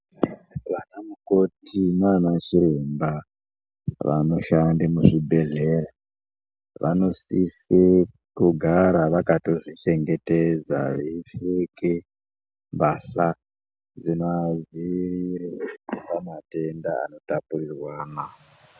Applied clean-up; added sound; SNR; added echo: none; none; none; none.